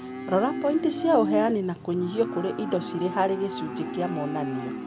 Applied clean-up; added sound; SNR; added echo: none; Livestock, farm animals, working animals; 6 dB; none.